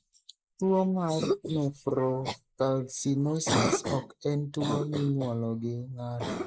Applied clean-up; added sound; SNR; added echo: neural mask model Resemble Enhance denoiser.